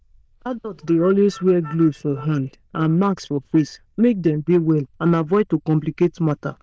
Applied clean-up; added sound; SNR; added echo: neural diffusion model UNIVERSE++.